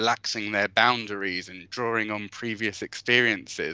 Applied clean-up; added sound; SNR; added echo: none; none; none; none.